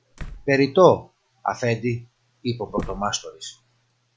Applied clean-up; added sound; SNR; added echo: none; Slam; 17 dB; none.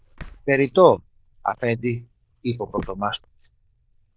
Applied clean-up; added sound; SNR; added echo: neural diffusion model UNIVERSE++.